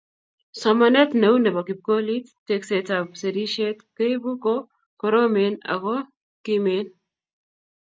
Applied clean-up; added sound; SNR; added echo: none; none; none; none.